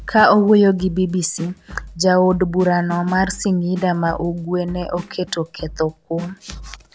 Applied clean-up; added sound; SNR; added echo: none; Drum kit; 18 dB; none.